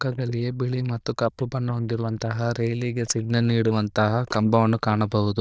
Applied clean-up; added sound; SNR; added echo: neural diffusion model UNIVERSE++.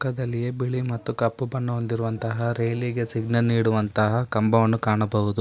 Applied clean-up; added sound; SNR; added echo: none; none; none; none.